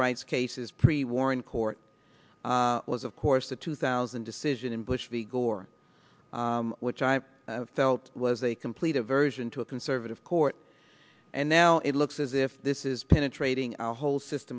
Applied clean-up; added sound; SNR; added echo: none; none; none; none.